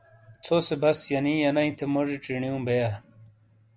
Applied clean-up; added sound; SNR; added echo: none; none; none; none.